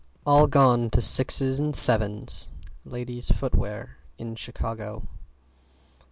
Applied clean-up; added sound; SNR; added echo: none; none; none; none.